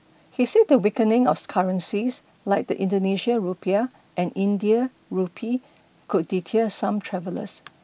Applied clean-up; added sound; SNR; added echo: none; none; none; none.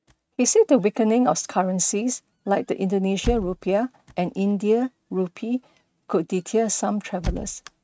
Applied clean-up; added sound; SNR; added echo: neural mask model RNNoise.